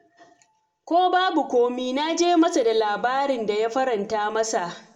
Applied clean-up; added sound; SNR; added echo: none; none; none; reverberation time 0.5 s.